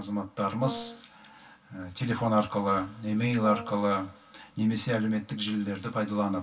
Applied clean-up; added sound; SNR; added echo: none; Brass instrument; 12 dB; reverberation time 0.1 s.